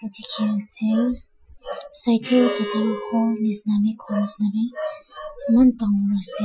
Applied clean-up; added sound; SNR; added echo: classical method Wiener filter.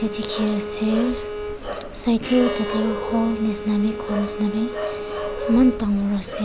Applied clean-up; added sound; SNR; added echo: none; Bowed string instrument; 9 dB; none.